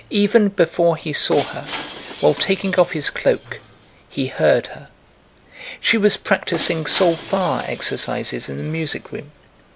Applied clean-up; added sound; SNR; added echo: none; Shatter; 14 dB; none.